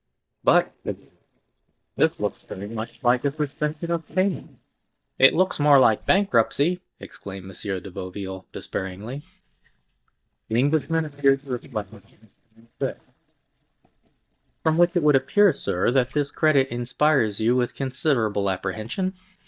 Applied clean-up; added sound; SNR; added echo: neural mask model DeepFilterNet 3.